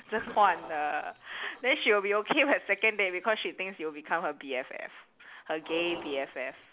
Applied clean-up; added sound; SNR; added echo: none; none; none; none.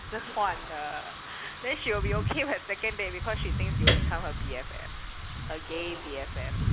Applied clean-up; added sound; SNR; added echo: none; Piano + Wind / Rain; -3 dB; none.